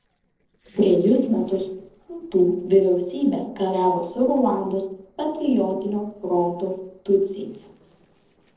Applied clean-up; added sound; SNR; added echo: neural separator model SepFormer DNS4.